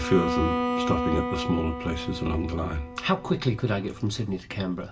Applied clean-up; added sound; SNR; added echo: none; Bowed string instrument; 4 dB; reverberation time 0.2 s.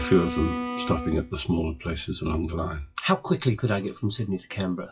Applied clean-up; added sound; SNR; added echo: classical method WPE with log-MMSE.